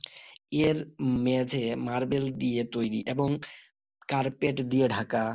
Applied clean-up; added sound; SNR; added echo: none; none; none; none.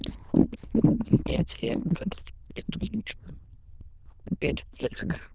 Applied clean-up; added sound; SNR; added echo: neural diffusion model UNIVERSE++.